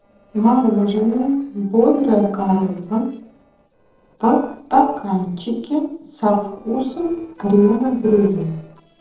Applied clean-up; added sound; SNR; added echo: neural separator model SepFormer DNS4.